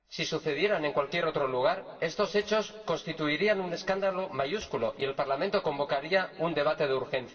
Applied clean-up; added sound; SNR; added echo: neural separator model SepFormer DNS4.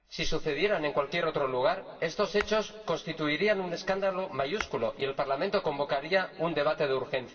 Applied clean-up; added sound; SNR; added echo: none; Tap / Hammer; 18 dB; reverberation time 2.1 s.